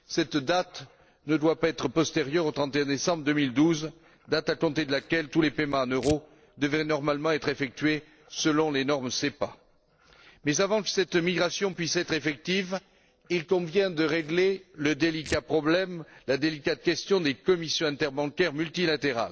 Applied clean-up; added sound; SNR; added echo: neural separator model SepFormer DNS4.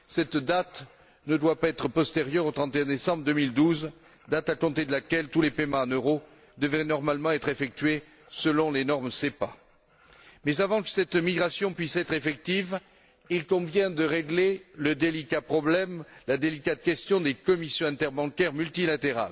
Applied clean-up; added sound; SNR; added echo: none; none; none; none.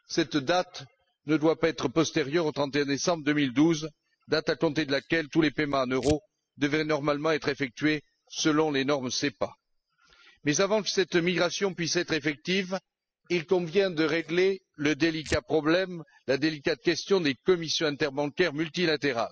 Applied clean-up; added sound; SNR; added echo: classical method spectral subtraction.